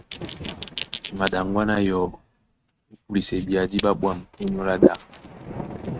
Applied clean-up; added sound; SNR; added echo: neural mask model RNNoise.